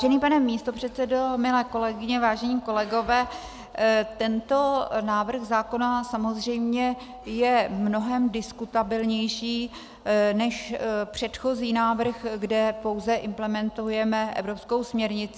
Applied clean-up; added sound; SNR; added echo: none; none; none; none.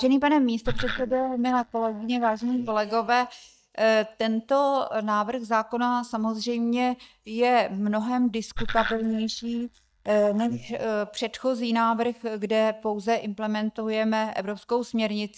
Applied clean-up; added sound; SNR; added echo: neural mask model DeepFilterNet 3.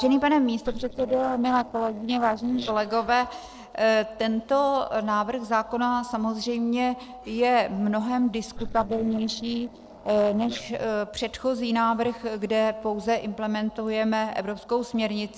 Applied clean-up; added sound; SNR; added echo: neural separator model SepFormer DNS4.